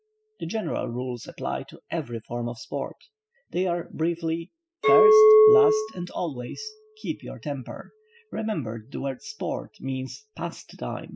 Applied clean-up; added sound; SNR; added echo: classical method spectral subtraction.